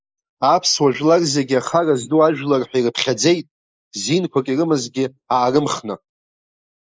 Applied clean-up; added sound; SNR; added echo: neural mask model Resemble Enhance denoiser.